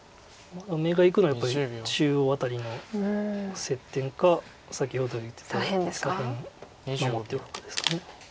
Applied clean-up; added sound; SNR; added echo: none; none; none; none.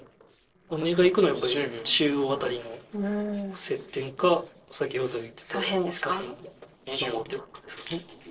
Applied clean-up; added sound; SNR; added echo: neural separator model SepFormer DNS4.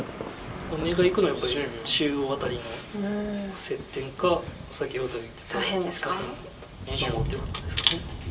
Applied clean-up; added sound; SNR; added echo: none; Thunder / Rain; 9 dB; reverberation time 0.2 s.